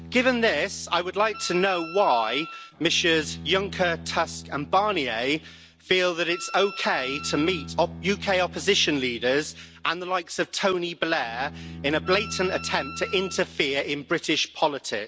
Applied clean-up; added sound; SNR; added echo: none; Bowed string instrument + Wind instrument, woodwind instrument; 15 dB; none.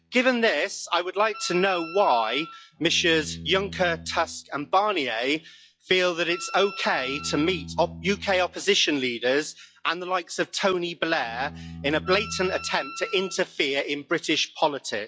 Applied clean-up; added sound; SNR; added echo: classical method log-MMSE.